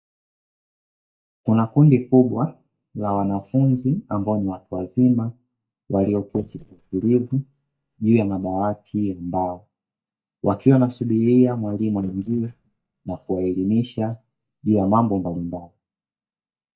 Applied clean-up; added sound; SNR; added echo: neural mask model DeepFilterNet 3.